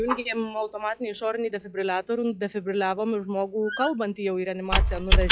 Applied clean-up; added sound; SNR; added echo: classical method log-MMSE.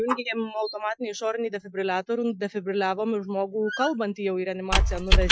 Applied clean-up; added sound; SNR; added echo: classical method Wiener filter.